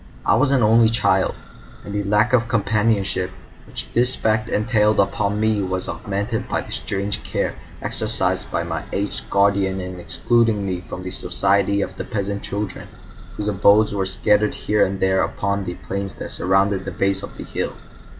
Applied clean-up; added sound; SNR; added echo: none; Church bell; 17 dB; none.